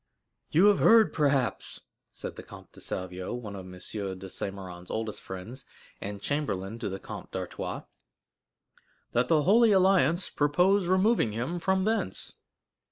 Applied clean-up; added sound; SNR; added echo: neural mask model Resemble Enhance denoiser.